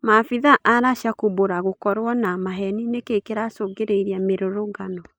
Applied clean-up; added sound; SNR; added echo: neural mask model Resemble Enhance denoiser.